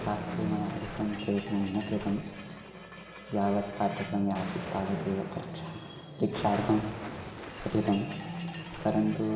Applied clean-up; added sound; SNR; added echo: none; Explosion; 11 dB; reverberation time 1.6 s.